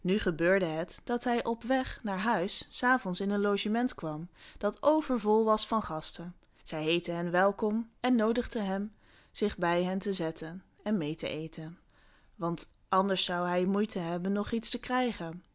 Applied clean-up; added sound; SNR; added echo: none; none; none; none.